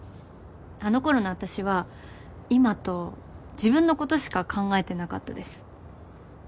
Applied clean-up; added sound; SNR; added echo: none; none; none; none.